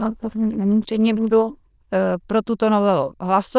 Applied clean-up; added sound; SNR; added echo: neural diffusion model UNIVERSE++.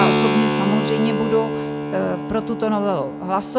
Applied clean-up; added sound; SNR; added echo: none; Keyboard (musical); 0 dB; none.